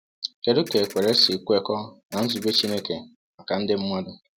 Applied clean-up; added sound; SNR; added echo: none; Ratchet, pawl; 17 dB; none.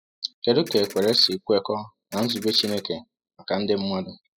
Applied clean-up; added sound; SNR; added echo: classical method spectral subtraction.